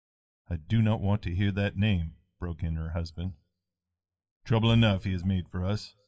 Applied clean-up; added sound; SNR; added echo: classical method WPE with log-MMSE.